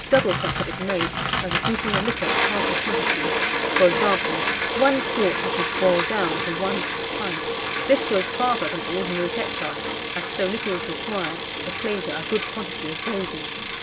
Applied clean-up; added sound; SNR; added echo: none; Bicycle; -5 dB; none.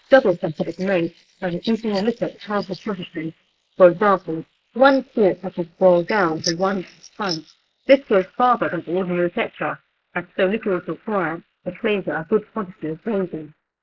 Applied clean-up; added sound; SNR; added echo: neural mask model Resemble Enhance denoiser.